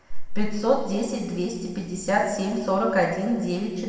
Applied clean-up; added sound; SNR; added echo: none; none; none; reverberation time 1.2 s.